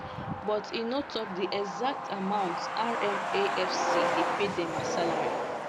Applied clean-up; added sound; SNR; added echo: none; Truck; -1 dB; none.